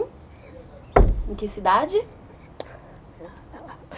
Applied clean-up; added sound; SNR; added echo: none; Knock; -3 dB; none.